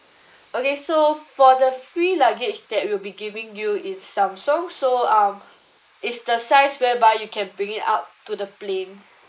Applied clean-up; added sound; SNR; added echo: neural mask model Resemble Enhance denoiser.